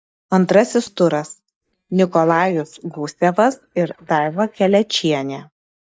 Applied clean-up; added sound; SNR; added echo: neural mask model DeepFilterNet 3.